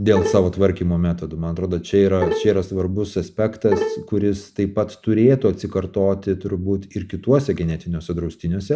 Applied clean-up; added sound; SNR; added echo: none; Bowed string instrument; 6 dB; none.